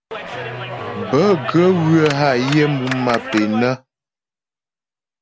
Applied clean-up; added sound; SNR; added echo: none; Clapping; 8 dB; none.